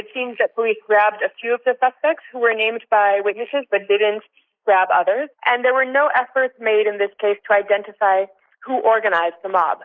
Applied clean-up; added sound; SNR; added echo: neural mask model Resemble Enhance denoiser.